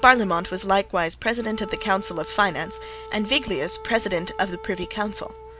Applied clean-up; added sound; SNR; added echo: none; Wind instrument, woodwind instrument; 15 dB; none.